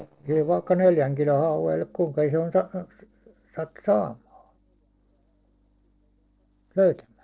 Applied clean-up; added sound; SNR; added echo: neural separator model SepFormer DNS4.